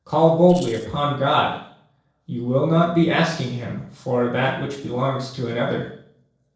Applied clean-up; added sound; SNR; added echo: neural separator model SepFormer DNS4.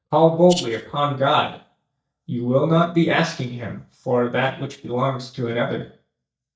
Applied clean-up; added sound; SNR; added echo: neural mask model DeepFilterNet 3.